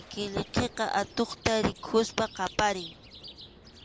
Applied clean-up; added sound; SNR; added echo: none; Chirp, tweet + Boom; 18 dB; none.